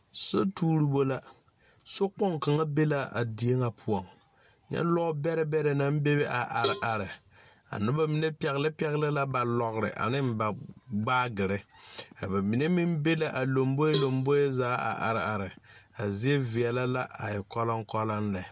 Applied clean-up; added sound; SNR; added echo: none; Cowbell; 8 dB; none.